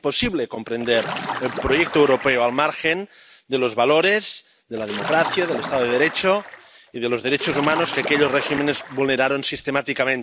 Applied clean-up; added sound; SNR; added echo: none; Splash, splatter; 9 dB; none.